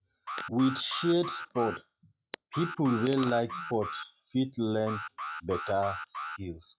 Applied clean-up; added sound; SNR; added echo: classical method log-MMSE.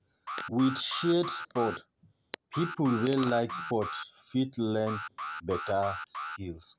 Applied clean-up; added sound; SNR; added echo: none; Alarm; 8 dB; none.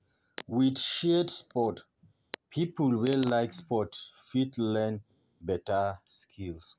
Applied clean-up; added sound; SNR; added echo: none; none; none; none.